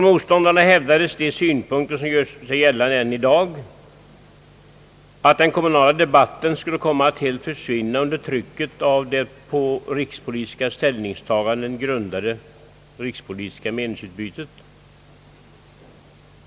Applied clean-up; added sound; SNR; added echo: none; none; none; none.